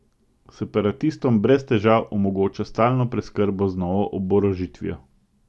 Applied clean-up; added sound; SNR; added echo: none; none; none; none.